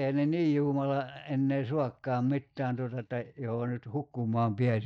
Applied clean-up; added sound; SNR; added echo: neural mask model DeepFilterNet 3.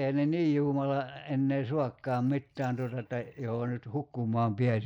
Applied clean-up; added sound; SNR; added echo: neural mask model Resemble Enhance denoiser.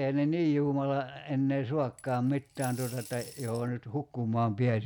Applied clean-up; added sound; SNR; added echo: none; Coin (dropping) / Glass; 19 dB; none.